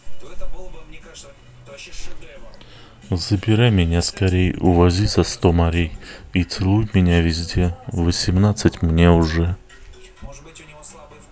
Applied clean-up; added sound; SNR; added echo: none; none; none; none.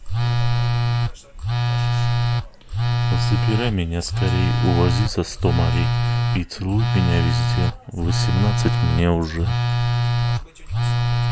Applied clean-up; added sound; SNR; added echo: none; Telephone; -4 dB; none.